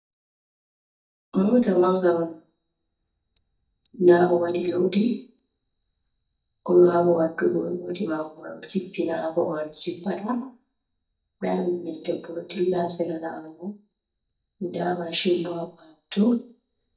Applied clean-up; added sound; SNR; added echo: neural mask model DeepFilterNet 3.